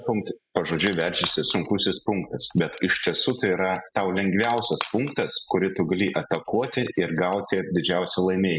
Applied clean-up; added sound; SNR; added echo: classical method spectral subtraction.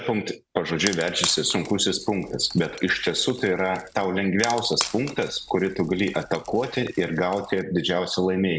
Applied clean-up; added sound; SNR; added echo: none; Wood; 13 dB; none.